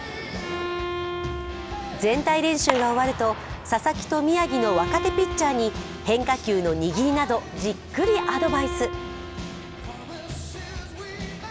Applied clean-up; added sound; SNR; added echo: none; Bowed string instrument; 10 dB; none.